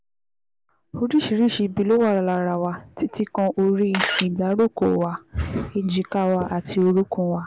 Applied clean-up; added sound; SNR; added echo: none; Camera; 0 dB; none.